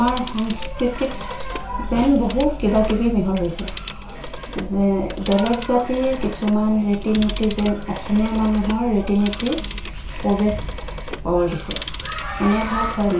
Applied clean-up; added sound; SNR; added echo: none; Telephone; 13 dB; reverberation time 0.3 s.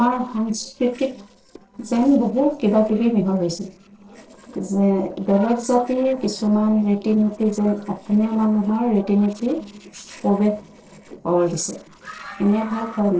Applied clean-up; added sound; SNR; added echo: neural separator model SepFormer DNS4.